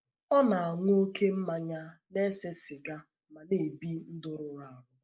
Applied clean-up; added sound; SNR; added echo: neural mask model Resemble Enhance denoiser.